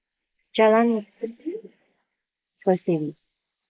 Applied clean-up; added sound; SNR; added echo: neural mask model Resemble Enhance denoiser.